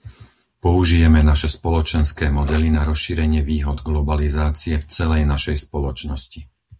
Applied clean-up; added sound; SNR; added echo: none; Gurgling; 19 dB; none.